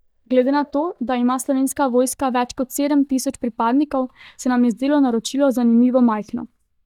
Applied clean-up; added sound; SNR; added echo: neural mask model DeepFilterNet 3.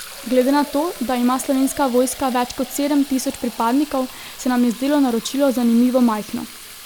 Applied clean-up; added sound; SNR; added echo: none; Fill (with liquid); 17 dB; none.